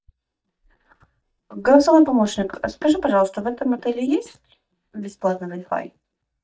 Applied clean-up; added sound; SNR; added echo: neural mask model DeepFilterNet 3.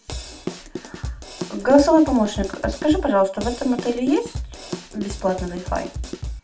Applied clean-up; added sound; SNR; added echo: none; Drum kit; 10 dB; reverberation time 0.2 s.